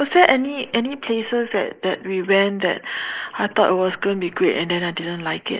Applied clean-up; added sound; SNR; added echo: neural mask model Resemble Enhance denoiser.